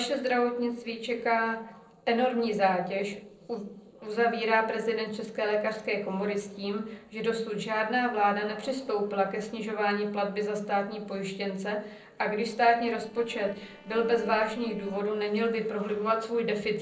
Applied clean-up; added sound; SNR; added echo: neural separator model SepFormer DNS4.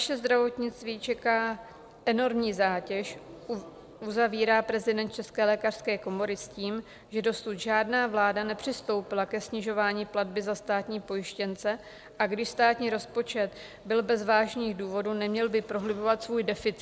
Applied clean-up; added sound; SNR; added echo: none; none; none; none.